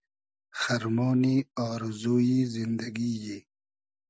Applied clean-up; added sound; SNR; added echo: none; none; none; none.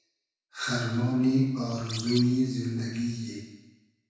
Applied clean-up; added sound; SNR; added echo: none; Bird; 11 dB; reverberation time 1.1 s.